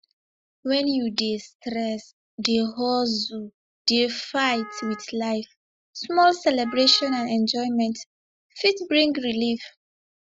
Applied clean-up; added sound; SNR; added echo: classical method Wiener filter.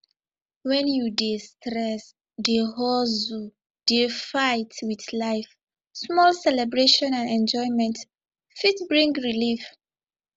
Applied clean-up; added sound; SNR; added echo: none; none; none; none.